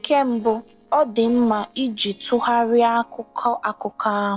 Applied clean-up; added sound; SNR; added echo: neural separator model SepFormer DNS4.